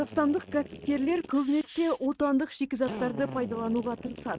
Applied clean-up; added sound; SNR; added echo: neural mask model RNNoise.